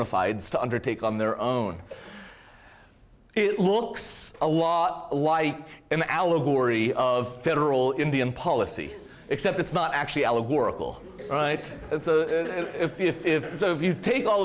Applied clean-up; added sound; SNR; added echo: none; none; none; none.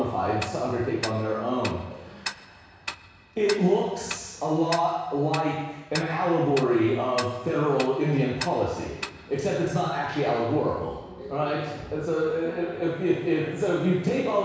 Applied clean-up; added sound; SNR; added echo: none; Tick-tock; 15 dB; reverberation time 1.1 s.